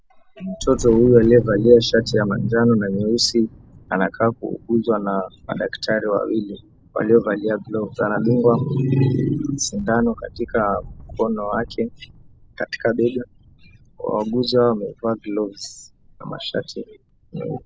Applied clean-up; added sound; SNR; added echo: none; Thunder; 20 dB; none.